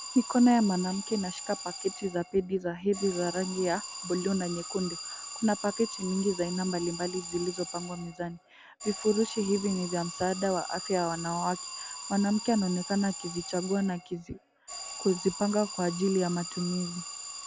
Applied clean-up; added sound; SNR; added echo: none; Alarm; 10 dB; none.